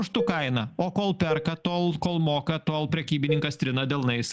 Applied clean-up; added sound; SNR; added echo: none; Dishes, pots, and pans; 9 dB; none.